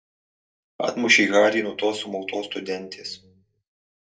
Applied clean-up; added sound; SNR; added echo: none; none; none; reverberation time 0.2 s.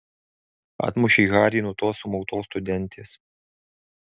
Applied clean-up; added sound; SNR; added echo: none; none; none; none.